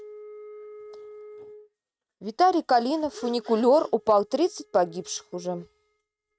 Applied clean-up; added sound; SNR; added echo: neural mask model RNNoise.